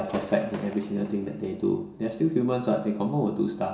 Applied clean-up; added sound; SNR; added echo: none; Gunshot, gunfire / Fireworks; 20 dB; reverberation time 0.7 s.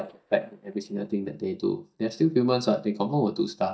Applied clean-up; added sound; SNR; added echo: neural mask model DeepFilterNet 3.